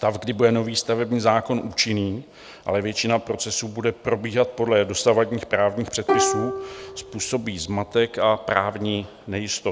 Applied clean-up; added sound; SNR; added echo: none; Plucked string instrument; 4 dB; none.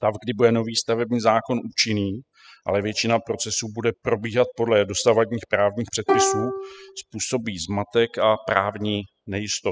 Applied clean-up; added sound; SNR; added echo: classical method spectral subtraction.